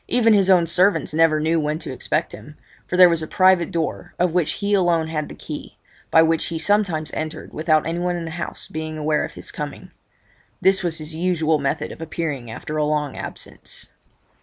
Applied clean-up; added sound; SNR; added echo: none; none; none; none.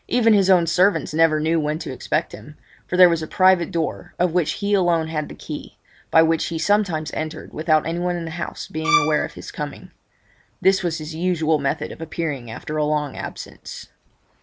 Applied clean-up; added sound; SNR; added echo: none; Bowed string instrument; 1 dB; none.